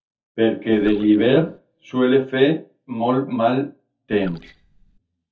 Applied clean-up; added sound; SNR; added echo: neural mask model DeepFilterNet 3.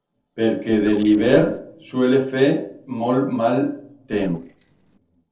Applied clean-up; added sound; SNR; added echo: neural separator model SepFormer DNS4.